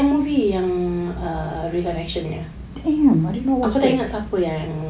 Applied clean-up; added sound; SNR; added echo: none; none; none; none.